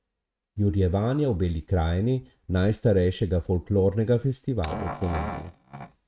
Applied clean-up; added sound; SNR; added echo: neural mask model RNNoise.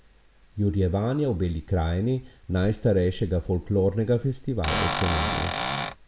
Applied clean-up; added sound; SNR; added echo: none; Cupboard open or close / Door; 2 dB; none.